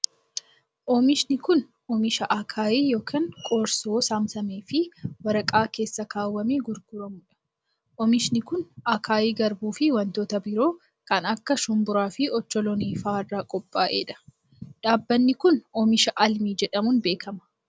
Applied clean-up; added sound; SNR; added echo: none; none; none; none.